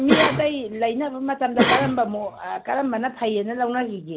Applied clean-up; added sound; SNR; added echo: none; Cough; 1 dB; none.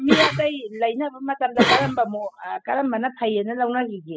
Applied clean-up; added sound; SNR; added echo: classical method spectral subtraction.